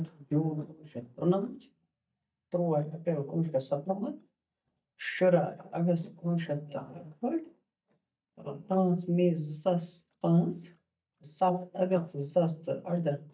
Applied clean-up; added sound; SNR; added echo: neural mask model DeepFilterNet 3.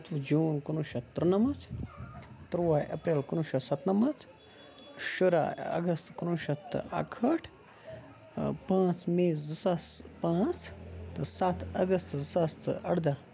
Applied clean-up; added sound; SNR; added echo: none; none; none; none.